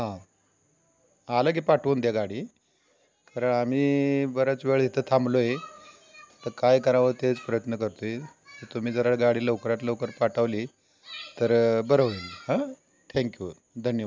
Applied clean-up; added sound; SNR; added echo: none; none; none; none.